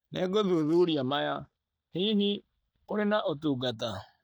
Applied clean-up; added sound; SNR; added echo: neural mask model DeepFilterNet 3.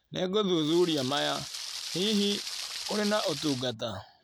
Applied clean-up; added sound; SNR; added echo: none; Rain; 8 dB; none.